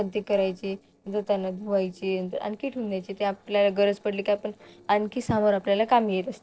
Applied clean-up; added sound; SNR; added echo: neural separator model SepFormer DNS4.